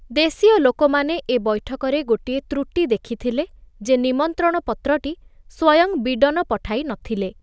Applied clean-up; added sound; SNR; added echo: none; none; none; none.